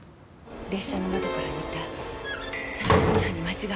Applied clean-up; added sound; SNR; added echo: none; Slam; -3 dB; none.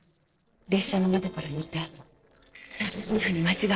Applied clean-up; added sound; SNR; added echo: neural separator model SepFormer DNS4.